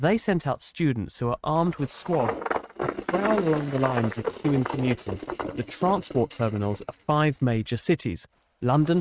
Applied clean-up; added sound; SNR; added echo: neural mask model RNNoise.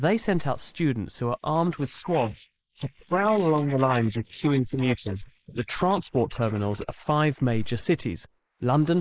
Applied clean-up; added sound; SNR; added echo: neural mask model Resemble Enhance denoiser.